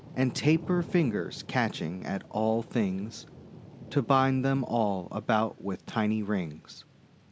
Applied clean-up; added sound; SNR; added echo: none; Thunder / Rain; 17 dB; none.